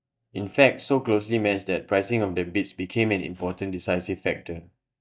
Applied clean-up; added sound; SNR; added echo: neural mask model DeepFilterNet 3.